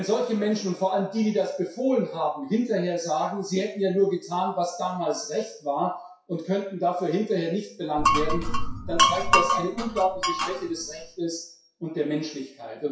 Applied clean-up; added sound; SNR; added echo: classical method WPE with log-MMSE.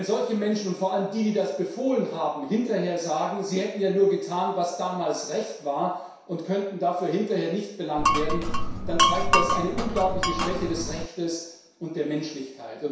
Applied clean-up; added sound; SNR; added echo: none; Glass; -3 dB; reverberation time 0.7 s.